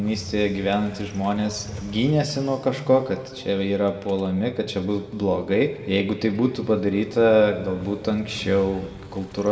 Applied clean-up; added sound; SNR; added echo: none; Motorcycle; 19 dB; reverberation time 1.8 s.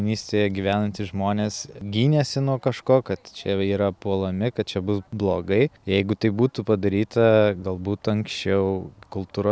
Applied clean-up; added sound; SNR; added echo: none; none; none; none.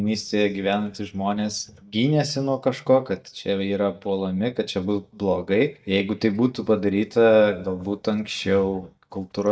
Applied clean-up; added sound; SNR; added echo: neural mask model DeepFilterNet 3.